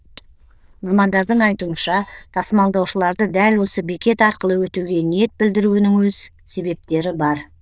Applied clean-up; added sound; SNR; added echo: neural diffusion model UNIVERSE++.